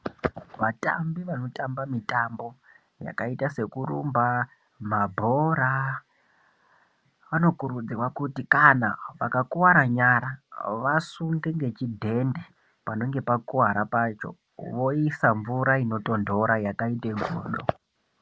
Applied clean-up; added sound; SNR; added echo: none; none; none; none.